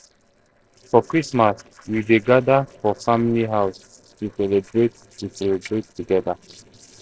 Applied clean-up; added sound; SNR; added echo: neural separator model SepFormer DNS4.